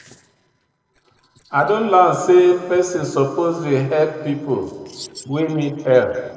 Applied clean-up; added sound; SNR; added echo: neural separator model SepFormer DNS4.